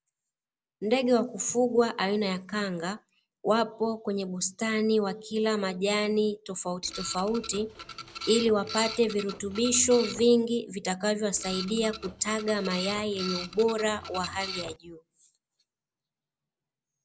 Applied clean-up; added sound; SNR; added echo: none; Printer; 11 dB; none.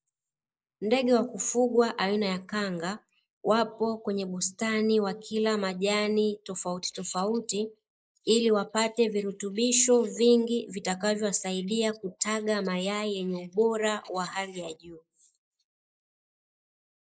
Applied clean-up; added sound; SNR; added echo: neural mask model Resemble Enhance denoiser.